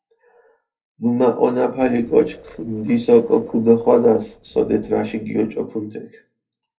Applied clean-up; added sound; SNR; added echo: neural separator model SepFormer DNS4.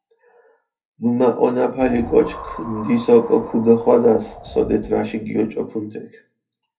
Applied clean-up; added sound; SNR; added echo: none; Wind; 16 dB; reverberation time 0.3 s.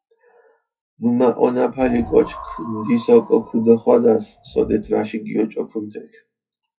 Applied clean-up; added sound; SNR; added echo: classical method WPE with log-MMSE.